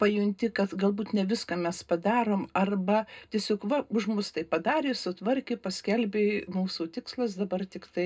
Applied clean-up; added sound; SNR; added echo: none; none; none; reverberation time 0.2 s.